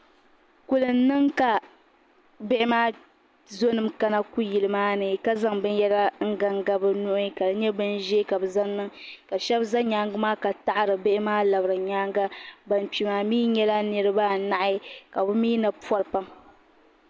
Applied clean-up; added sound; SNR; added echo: none; none; none; none.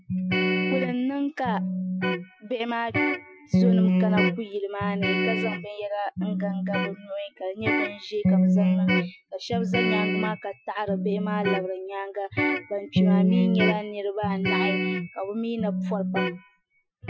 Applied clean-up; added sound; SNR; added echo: classical method Wiener filter.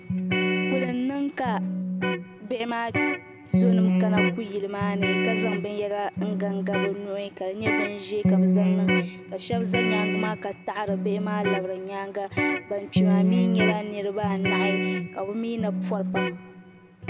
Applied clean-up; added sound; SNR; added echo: none; Electric guitar; -5 dB; none.